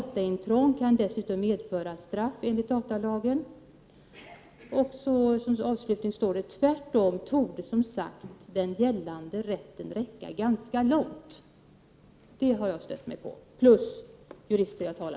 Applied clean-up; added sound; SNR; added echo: none; none; none; none.